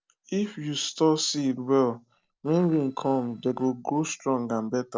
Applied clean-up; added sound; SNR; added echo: neural separator model SepFormer DNS4.